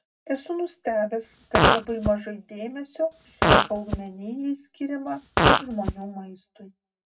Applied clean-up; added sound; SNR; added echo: none; Fart; -5 dB; reverberation time 0.3 s.